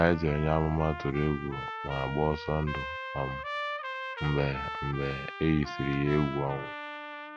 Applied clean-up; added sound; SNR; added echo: none; Trumpet; 8 dB; none.